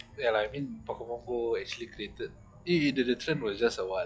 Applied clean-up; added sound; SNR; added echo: classical method log-MMSE.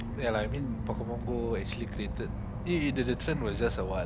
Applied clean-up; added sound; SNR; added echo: none; Insect / Frog; 2 dB; none.